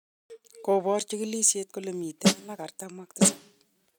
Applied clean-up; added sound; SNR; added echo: neural mask model RNNoise.